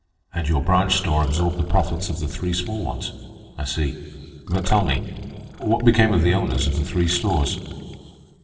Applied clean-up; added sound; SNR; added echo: neural separator model SepFormer DNS4.